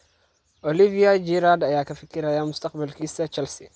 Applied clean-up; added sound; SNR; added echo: none; none; none; none.